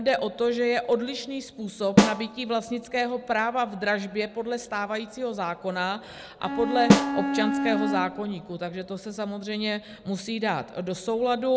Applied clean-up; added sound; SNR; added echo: none; Snare drum + Bowed string instrument; -3 dB; none.